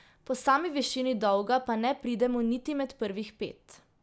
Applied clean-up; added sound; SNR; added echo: none; none; none; none.